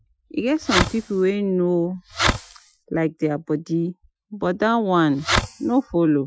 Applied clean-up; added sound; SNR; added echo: classical method Wiener filter.